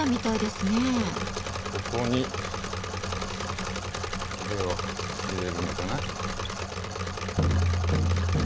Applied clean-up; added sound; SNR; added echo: none; Engine / Mechanisms; 2 dB; none.